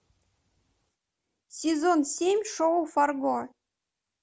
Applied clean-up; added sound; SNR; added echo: none; none; none; none.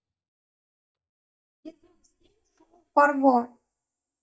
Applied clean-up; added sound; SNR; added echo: neural mask model DeepFilterNet 3.